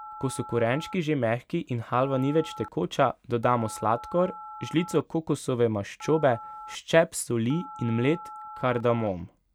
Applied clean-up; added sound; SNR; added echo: none; Telephone; 16 dB; none.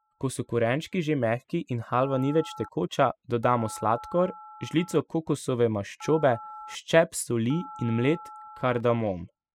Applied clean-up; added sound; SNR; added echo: classical method spectral subtraction.